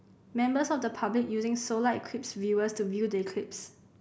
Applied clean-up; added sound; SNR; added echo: none; none; none; none.